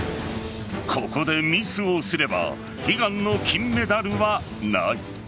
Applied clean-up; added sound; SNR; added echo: none; Keyboard (musical); 20 dB; none.